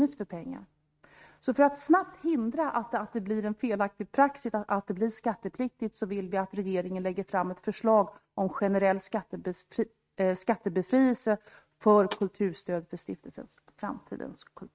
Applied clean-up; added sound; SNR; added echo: neural mask model RNNoise.